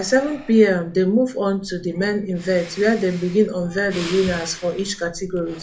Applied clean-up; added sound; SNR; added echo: none; Breathing; 19 dB; reverberation time 0.3 s.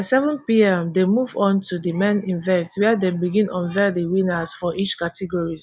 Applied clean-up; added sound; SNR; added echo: none; none; none; none.